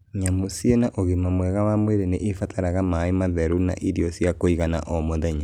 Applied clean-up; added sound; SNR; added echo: none; none; none; none.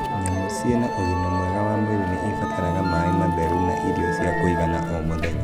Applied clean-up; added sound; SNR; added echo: none; Musical instrument; 0 dB; none.